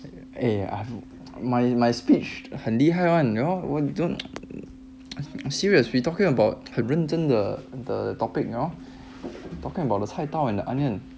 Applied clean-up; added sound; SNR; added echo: none; none; none; none.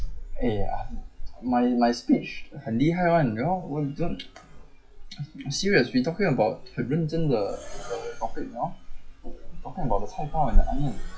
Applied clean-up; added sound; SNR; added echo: classical method WPE with log-MMSE.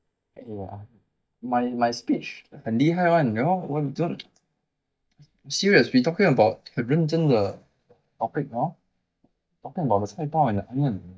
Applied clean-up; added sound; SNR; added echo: neural mask model DeepFilterNet 3.